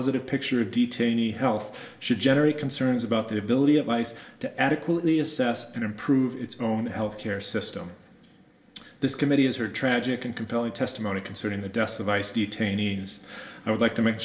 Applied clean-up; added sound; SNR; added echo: none; none; none; reverberation time 0.6 s.